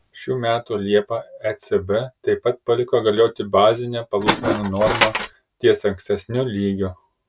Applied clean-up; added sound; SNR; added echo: none; Tools; 1 dB; none.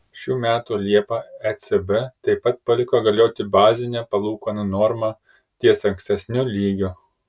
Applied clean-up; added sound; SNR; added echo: none; none; none; none.